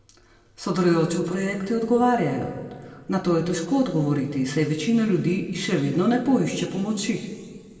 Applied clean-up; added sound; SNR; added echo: none; none; none; reverberation time 1.6 s.